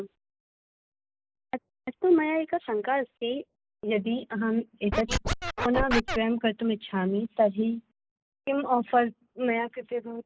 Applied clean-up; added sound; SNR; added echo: neural mask model Resemble Enhance denoiser.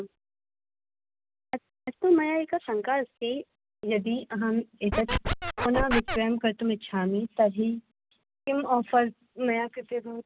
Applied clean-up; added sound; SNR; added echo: none; Scratching (performance technique); 1 dB; none.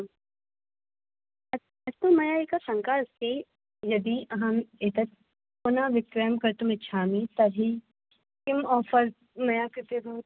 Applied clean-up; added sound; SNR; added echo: none; none; none; none.